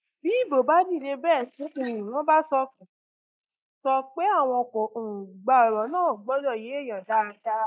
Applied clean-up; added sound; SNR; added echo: neural mask model Resemble Enhance denoiser.